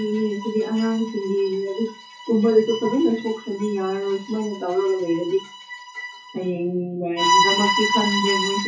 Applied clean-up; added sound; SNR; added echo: classical method WPE with log-MMSE.